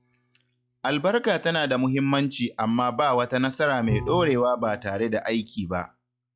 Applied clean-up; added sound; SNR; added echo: classical method log-MMSE.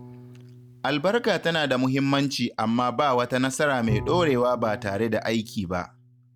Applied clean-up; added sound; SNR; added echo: none; Bowed string instrument; 14 dB; none.